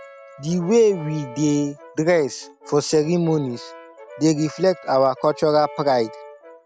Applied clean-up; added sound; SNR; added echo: none; Brass instrument; 19 dB; none.